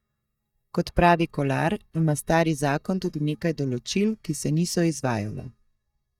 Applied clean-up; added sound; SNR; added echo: neural mask model DeepFilterNet 3.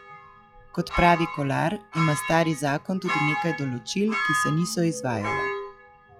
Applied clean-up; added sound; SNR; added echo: classical method log-MMSE.